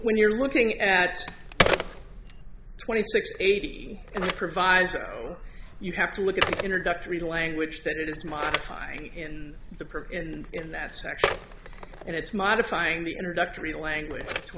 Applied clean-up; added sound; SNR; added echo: none; Telephone; 6 dB; none.